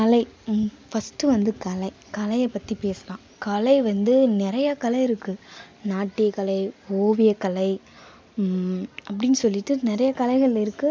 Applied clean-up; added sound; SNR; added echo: none; none; none; none.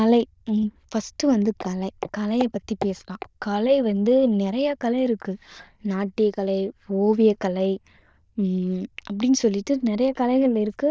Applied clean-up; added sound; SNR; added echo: neural diffusion model UNIVERSE++.